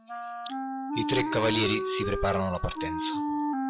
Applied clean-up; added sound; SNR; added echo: classical method log-MMSE.